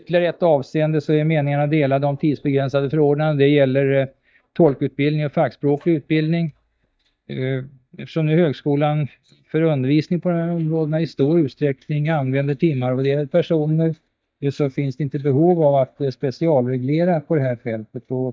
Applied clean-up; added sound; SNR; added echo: neural mask model DeepFilterNet 3.